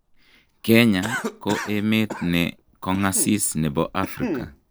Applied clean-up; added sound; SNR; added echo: none; Cough; 11 dB; none.